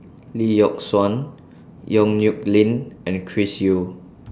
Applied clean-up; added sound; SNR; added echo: none; none; none; none.